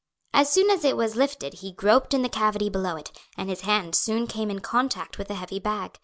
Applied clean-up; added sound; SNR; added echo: none; none; none; none.